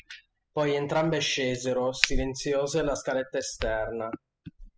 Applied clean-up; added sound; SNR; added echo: classical method spectral subtraction.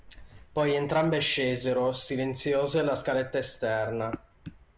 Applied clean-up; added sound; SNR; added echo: none; none; none; none.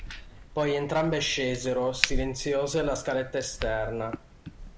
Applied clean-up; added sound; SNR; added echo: none; Crack; 7 dB; none.